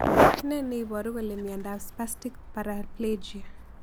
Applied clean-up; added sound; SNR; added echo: none; Bird; 13 dB; none.